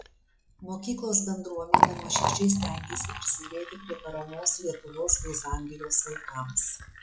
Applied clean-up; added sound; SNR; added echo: classical method log-MMSE.